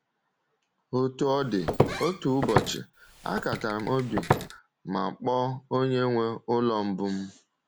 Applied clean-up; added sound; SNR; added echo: none; Walk, footsteps; 1 dB; none.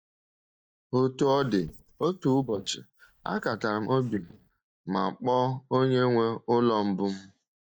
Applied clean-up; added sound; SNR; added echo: neural mask model DeepFilterNet 3.